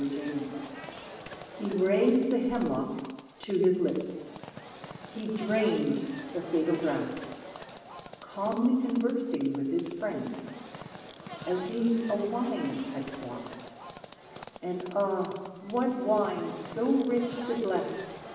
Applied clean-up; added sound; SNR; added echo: none; Livestock, farm animals, working animals; 14 dB; reverberation time 1.1 s.